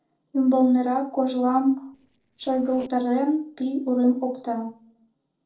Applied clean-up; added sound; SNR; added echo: neural separator model SepFormer DNS4.